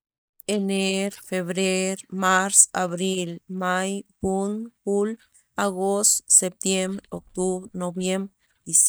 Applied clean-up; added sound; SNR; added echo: neural mask model DeepFilterNet 3.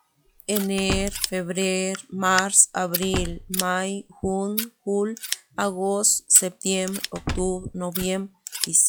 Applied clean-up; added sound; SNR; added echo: classical method log-MMSE.